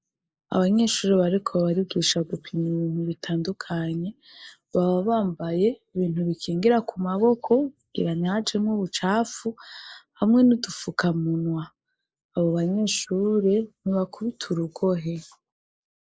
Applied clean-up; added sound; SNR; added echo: neural mask model Resemble Enhance denoiser.